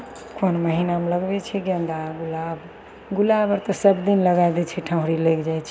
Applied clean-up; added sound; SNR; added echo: none; none; none; none.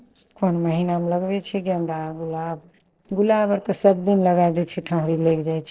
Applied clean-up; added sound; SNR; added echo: neural separator model SepFormer DNS4.